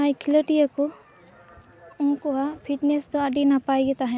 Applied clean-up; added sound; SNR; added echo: none; none; none; none.